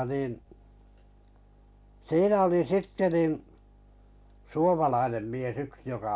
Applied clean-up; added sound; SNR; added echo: none; none; none; none.